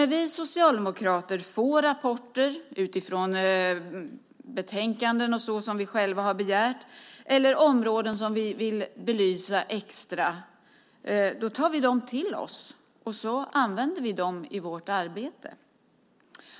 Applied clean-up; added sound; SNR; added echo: none; none; none; none.